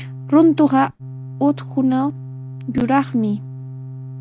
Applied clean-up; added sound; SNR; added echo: none; Organ; 12 dB; none.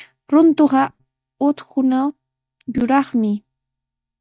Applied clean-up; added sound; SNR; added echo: neural mask model DeepFilterNet 3.